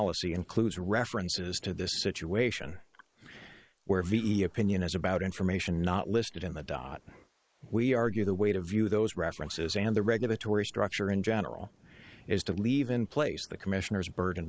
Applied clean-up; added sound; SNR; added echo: neural mask model Resemble Enhance denoiser.